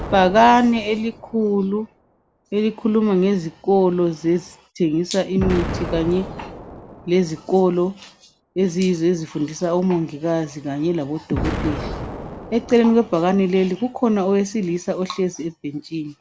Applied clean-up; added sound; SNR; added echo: none; Explosion; 13 dB; none.